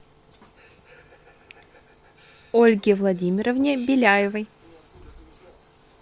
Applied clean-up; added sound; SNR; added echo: none; none; none; none.